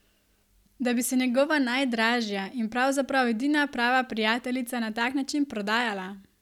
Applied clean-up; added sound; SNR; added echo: none; none; none; none.